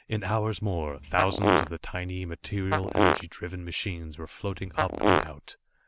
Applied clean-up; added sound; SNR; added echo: none; Fart; -3 dB; none.